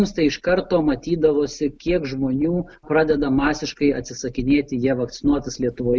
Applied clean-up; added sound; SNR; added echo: none; none; none; none.